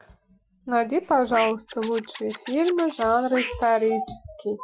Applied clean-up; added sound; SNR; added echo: classical method Wiener filter.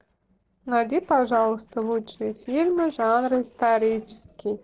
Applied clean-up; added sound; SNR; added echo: neural separator model SepFormer DNS4.